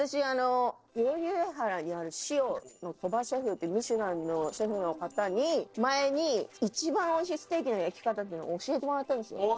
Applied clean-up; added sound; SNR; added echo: neural separator model SepFormer DNS4.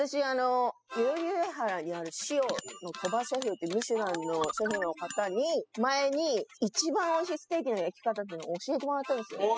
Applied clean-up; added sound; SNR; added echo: classical method spectral subtraction.